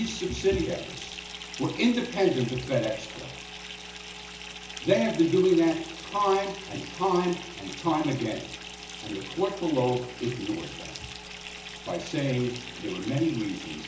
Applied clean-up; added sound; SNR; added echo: none; Fill (with liquid) / Bathtub (filling or washing); 13 dB; reverberation time 0.7 s.